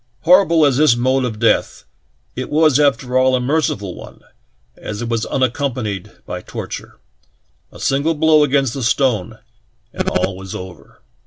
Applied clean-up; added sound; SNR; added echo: none; none; none; none.